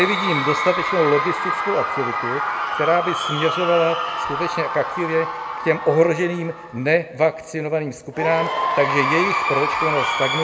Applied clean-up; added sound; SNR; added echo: none; Crowd / Cheering; 2 dB; reverberation time 1.0 s.